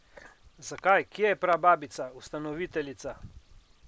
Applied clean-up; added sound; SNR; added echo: none; none; none; none.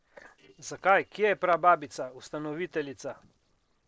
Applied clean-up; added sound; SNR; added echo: neural separator model SepFormer DNS4.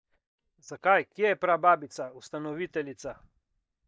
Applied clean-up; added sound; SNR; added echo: neural mask model DeepFilterNet 3.